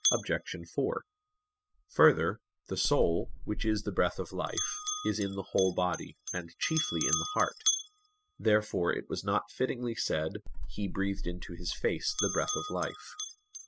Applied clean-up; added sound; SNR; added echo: classical method spectral subtraction.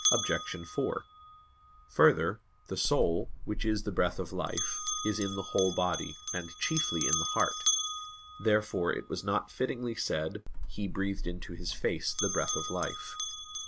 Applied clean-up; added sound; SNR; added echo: none; Bell; 4 dB; none.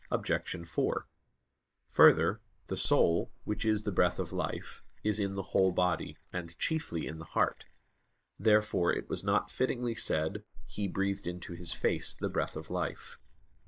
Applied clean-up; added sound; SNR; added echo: neural mask model Resemble Enhance denoiser.